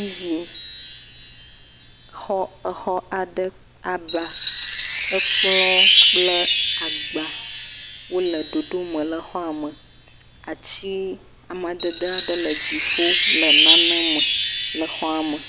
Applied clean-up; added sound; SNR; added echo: none; Wind chime; -4 dB; none.